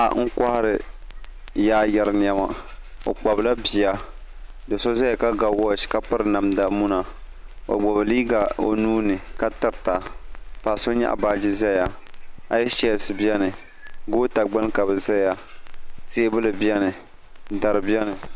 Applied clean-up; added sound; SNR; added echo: none; Crackle; 11 dB; none.